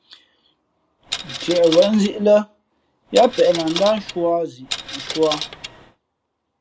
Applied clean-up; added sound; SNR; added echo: none; Coin (dropping); 10 dB; none.